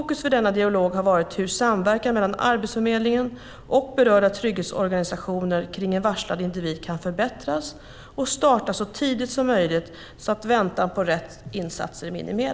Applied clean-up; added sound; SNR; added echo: none; none; none; none.